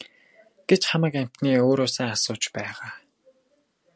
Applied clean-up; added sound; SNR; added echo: none; none; none; none.